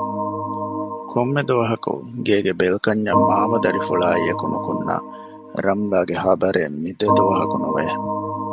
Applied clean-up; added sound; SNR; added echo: none; Organ; 3 dB; none.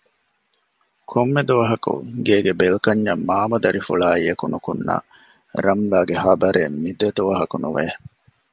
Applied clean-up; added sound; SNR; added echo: none; none; none; none.